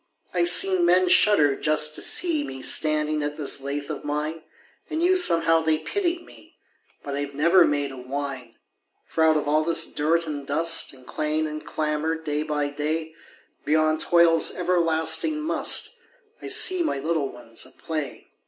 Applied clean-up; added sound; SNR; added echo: none; none; none; none.